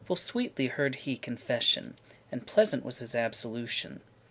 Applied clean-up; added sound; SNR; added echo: none; none; none; none.